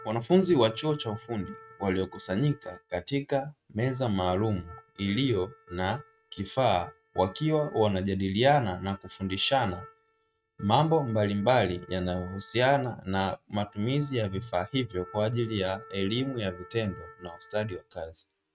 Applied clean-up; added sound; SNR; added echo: neural mask model RNNoise.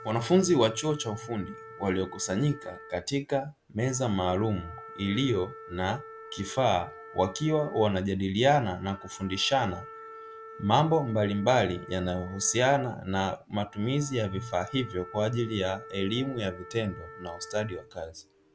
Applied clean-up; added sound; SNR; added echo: none; Wind instrument, woodwind instrument; 17 dB; none.